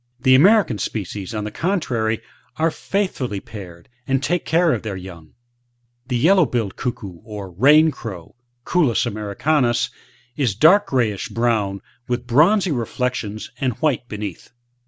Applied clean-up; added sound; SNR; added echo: none; none; none; none.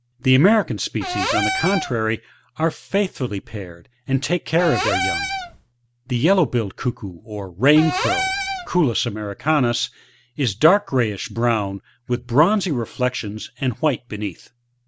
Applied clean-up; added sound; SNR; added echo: none; Cupboard open or close / Door; 3 dB; none.